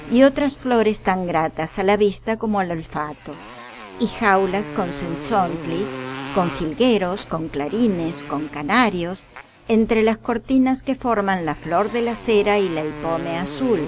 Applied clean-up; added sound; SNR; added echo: none; Motorcycle; 15 dB; none.